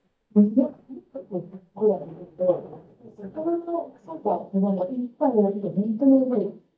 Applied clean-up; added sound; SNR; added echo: neural mask model DeepFilterNet 3.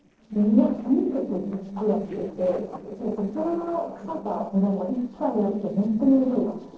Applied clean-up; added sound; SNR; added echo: neural separator model SepFormer DNS4.